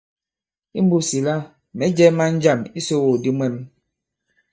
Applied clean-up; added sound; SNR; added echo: neural mask model DeepFilterNet 3.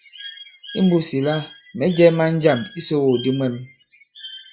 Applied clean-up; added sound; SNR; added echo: classical method log-MMSE.